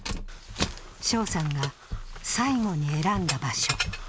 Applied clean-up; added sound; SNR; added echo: none; Keys jangling; 5 dB; none.